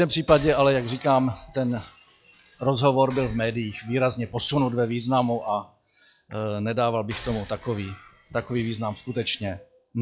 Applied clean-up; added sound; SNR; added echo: classical method log-MMSE.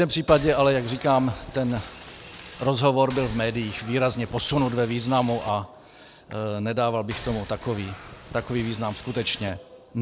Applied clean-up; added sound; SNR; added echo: none; Boat, Water vehicle; 16 dB; none.